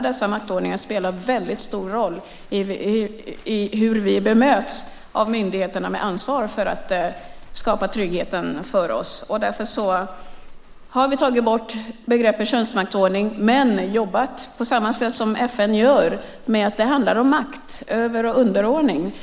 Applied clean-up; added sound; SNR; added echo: none; Livestock, farm animals, working animals; 18 dB; none.